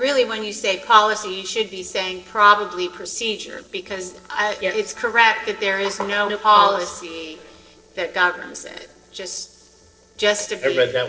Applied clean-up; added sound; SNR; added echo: neural separator model SepFormer DNS4.